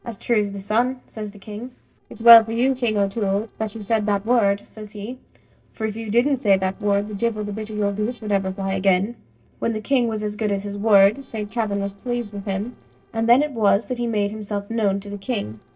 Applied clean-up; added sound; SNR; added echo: neural separator model SepFormer DNS4.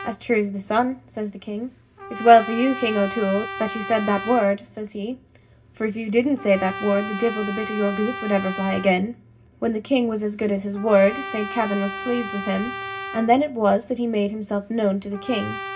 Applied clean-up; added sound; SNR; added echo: none; Trumpet; 12 dB; reverberation time 0.4 s.